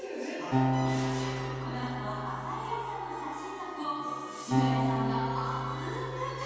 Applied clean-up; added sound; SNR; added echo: none; Acoustic guitar; -2 dB; reverberation time 2.1 s.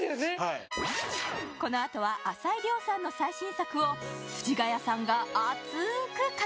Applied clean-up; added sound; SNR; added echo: none; none; none; none.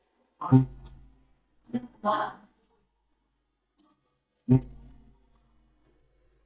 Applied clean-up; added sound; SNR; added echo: neural mask model DeepFilterNet 3.